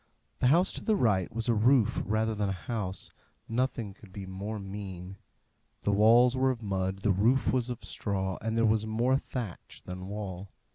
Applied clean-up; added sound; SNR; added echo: none; none; none; none.